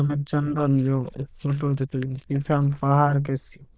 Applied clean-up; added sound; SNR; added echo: neural diffusion model UNIVERSE++.